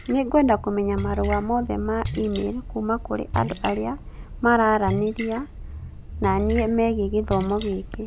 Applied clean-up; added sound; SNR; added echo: none; Splash, splatter; 8 dB; none.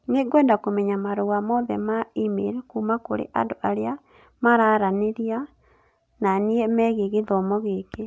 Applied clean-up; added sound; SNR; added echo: none; none; none; none.